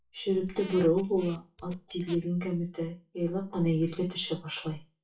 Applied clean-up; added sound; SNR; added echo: classical method WPE with log-MMSE.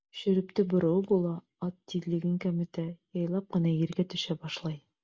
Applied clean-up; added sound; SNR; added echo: none; none; none; none.